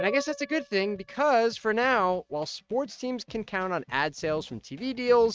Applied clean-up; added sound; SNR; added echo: neural mask model RNNoise.